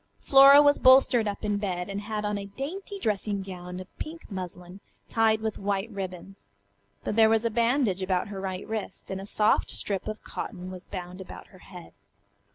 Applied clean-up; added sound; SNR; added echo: none; none; none; none.